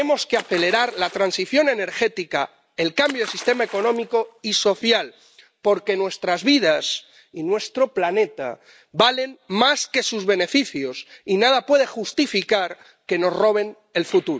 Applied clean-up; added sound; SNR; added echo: none; Splash, splatter; 19 dB; none.